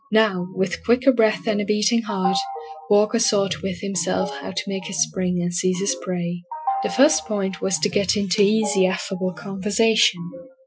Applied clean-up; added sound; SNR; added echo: classical method Wiener filter.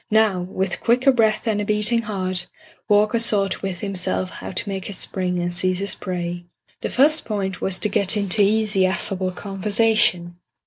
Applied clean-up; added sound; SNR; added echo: none; none; none; none.